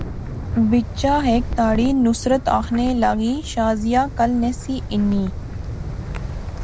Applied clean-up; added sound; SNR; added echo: none; Wind; 7 dB; none.